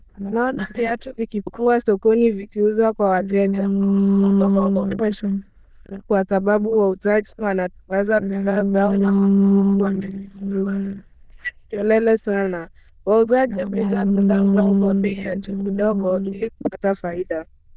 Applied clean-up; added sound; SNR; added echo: neural diffusion model UNIVERSE++.